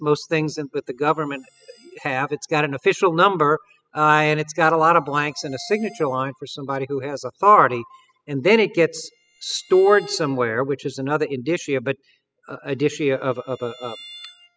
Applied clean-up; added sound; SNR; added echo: classical method spectral subtraction.